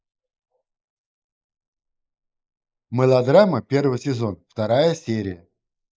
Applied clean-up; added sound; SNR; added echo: neural mask model Resemble Enhance denoiser.